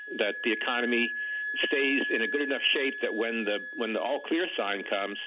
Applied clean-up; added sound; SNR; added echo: none; Wind instrument, woodwind instrument; 6 dB; none.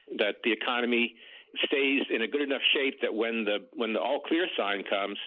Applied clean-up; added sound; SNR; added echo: neural mask model Resemble Enhance denoiser.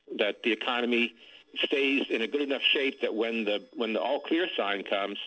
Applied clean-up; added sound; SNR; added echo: neural separator model SepFormer DNS4.